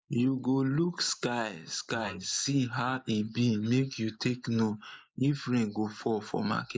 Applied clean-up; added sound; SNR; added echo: neural mask model Resemble Enhance denoiser.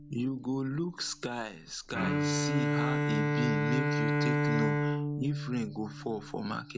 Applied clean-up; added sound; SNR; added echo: none; Bowed string instrument; -4 dB; none.